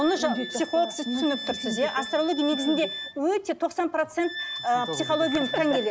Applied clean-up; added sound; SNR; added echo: none; Wind instrument, woodwind instrument; 10 dB; none.